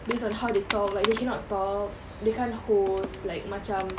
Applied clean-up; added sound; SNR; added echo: none; Computer keyboard; 11 dB; none.